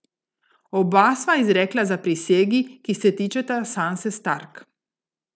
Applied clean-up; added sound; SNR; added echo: none; none; none; none.